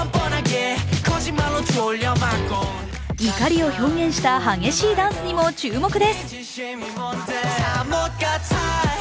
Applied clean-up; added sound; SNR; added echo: none; none; none; none.